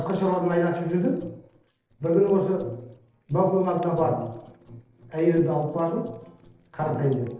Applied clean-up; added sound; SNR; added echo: neural separator model SepFormer DNS4.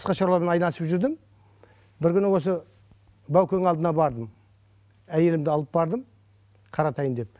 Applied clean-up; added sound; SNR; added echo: none; none; none; none.